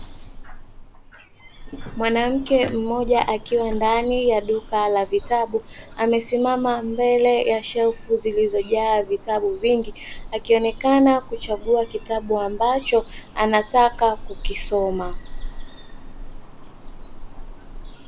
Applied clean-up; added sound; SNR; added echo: none; Bird vocalization, bird call, bird song; 11 dB; none.